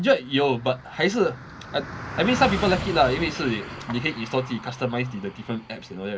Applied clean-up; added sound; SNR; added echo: none; Sliding door / Wood + Car passing by; 11 dB; none.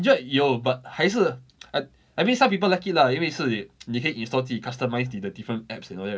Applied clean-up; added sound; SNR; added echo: none; none; none; none.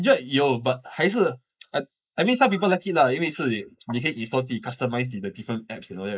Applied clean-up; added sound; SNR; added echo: neural mask model Resemble Enhance denoiser.